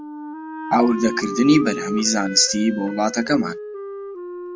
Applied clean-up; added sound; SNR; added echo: none; Wind instrument, woodwind instrument; 10 dB; none.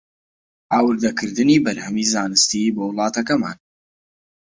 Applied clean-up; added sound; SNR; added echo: none; none; none; none.